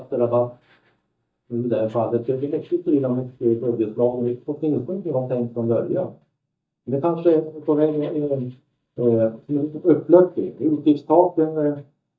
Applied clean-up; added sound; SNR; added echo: neural mask model DeepFilterNet 3.